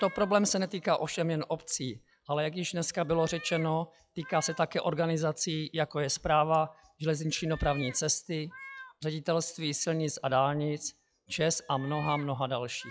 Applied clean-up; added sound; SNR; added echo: classical method log-MMSE.